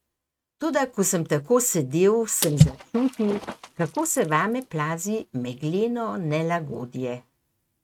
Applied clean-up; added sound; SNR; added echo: neural mask model RNNoise.